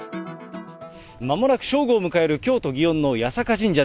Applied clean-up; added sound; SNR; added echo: none; none; none; none.